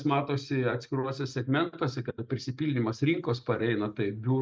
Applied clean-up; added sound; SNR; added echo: neural mask model Resemble Enhance denoiser.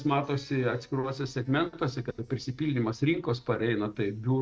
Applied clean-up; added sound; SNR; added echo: neural separator model SepFormer DNS4.